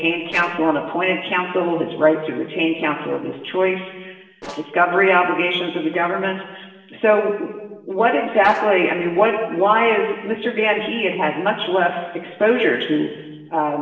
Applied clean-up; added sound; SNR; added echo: neural separator model SepFormer DNS4.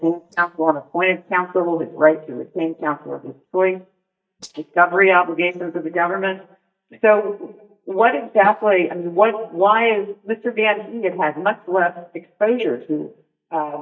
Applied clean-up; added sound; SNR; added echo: neural mask model DeepFilterNet 3.